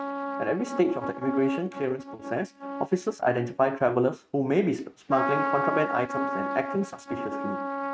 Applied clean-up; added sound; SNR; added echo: neural mask model RNNoise.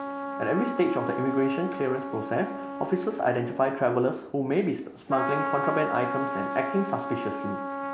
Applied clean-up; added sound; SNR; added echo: none; Trumpet; 5 dB; none.